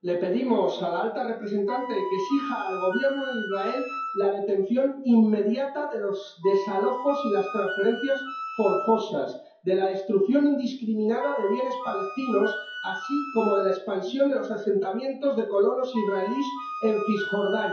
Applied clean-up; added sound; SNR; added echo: classical method WPE with log-MMSE.